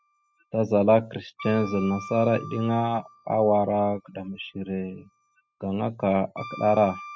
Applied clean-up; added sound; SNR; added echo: classical method spectral subtraction.